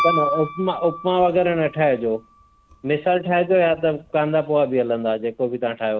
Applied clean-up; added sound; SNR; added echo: none; Piano; 11 dB; none.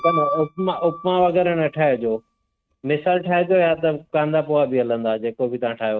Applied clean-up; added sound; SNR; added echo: neural mask model RNNoise.